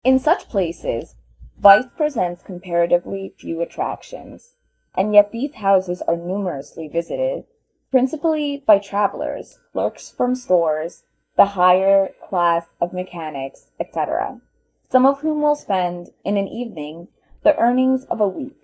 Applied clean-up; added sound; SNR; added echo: neural mask model DeepFilterNet 3.